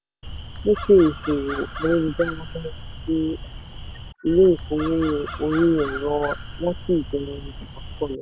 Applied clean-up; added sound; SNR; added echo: none; Crow; 11 dB; none.